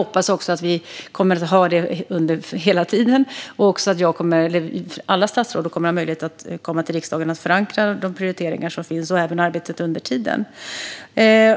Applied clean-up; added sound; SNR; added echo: none; none; none; none.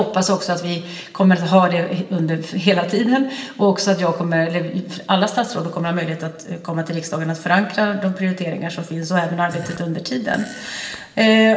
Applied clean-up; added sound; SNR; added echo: none; Fart; 17 dB; reverberation time 0.9 s.